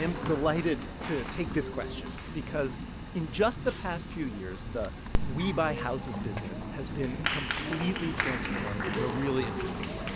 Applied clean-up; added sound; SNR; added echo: none; Applause; 1 dB; none.